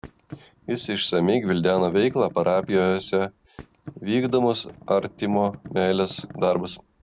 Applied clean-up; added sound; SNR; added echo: none; Thump, thud; 19 dB; none.